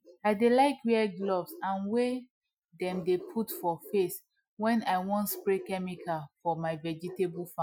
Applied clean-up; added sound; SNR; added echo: classical method Wiener filter.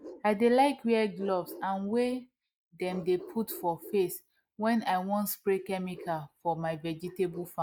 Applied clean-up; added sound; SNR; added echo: neural mask model Resemble Enhance denoiser.